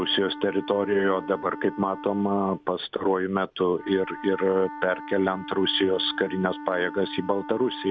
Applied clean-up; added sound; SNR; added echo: none; Wind instrument, woodwind instrument; 13 dB; none.